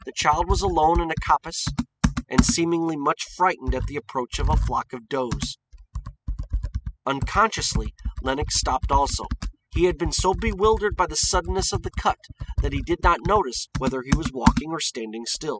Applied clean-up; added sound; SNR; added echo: classical method spectral subtraction.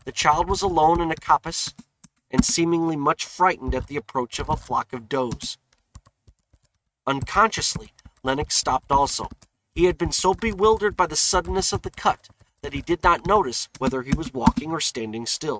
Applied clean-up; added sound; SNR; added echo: neural mask model RNNoise.